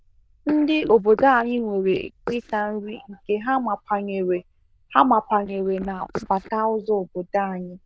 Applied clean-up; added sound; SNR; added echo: neural diffusion model UNIVERSE++.